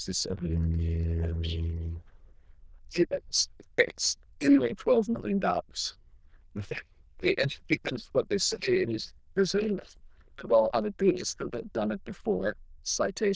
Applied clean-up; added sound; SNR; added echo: neural diffusion model UNIVERSE++.